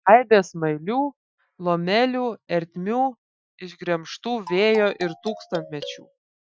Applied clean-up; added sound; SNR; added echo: classical method Wiener filter.